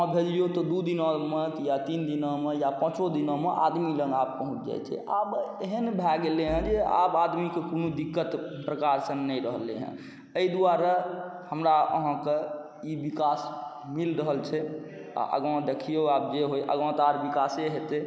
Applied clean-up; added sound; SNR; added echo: none; Musical instrument; 16 dB; none.